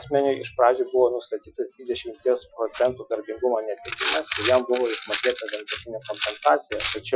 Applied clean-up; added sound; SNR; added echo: classical method Wiener filter.